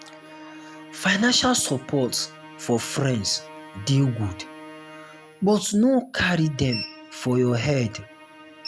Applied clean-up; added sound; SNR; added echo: none; Musical instrument; 19 dB; none.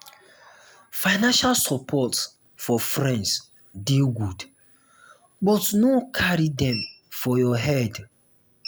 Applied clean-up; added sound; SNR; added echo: none; none; none; none.